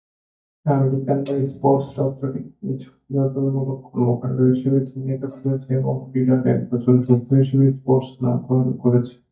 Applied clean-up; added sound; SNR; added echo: neural mask model DeepFilterNet 3.